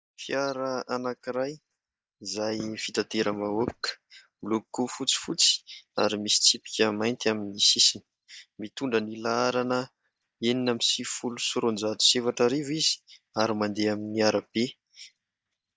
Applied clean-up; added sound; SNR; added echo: neural mask model DeepFilterNet 3.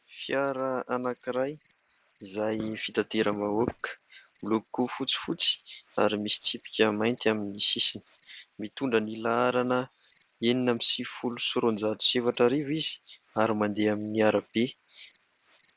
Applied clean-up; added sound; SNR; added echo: neural separator model SepFormer DNS4.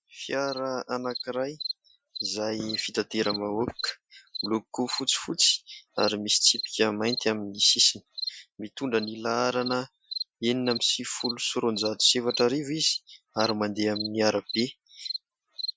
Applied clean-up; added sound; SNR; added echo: classical method Wiener filter.